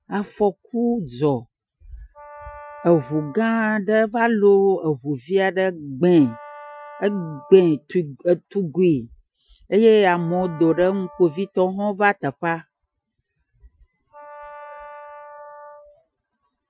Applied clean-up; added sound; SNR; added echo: classical method Wiener filter.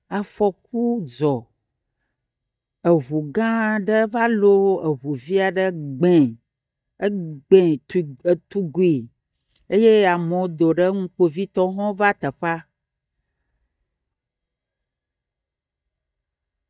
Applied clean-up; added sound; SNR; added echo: neural mask model DeepFilterNet 3.